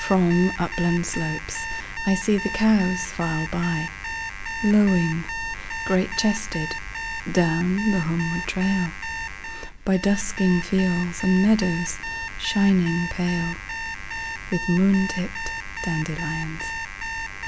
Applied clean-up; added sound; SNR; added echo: none; Alarm; 8 dB; none.